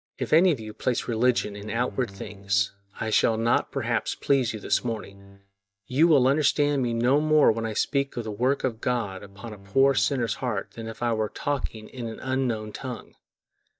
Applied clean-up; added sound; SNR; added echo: neural mask model DeepFilterNet 3.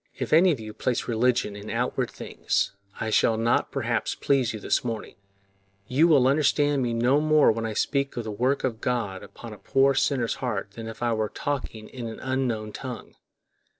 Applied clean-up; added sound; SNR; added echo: neural separator model SepFormer DNS4.